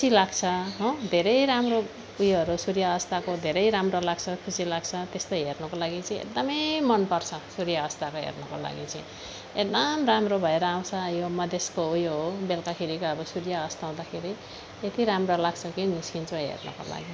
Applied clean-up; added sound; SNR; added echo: none; none; none; none.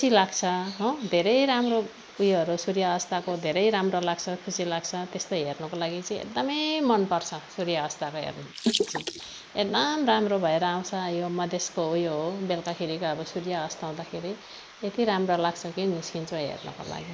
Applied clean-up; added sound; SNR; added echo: neural mask model Resemble Enhance denoiser.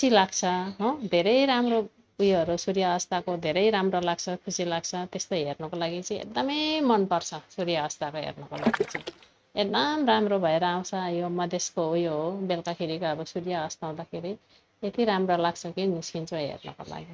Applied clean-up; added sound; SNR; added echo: neural mask model RNNoise.